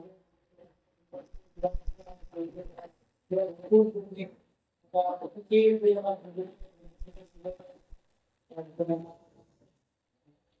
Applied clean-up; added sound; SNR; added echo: neural mask model DeepFilterNet 3.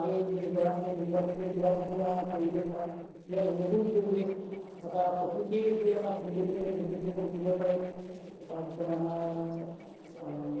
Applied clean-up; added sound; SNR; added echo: neural separator model SepFormer DNS4.